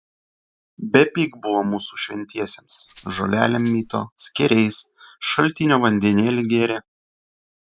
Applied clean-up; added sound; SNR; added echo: none; Rattle (instrument); 15 dB; none.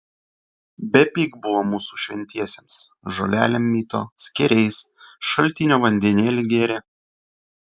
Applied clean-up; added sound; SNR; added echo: none; none; none; none.